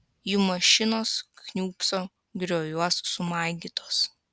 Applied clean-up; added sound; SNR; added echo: none; none; none; none.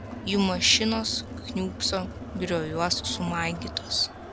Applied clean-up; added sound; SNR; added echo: none; Crowd; 9 dB; none.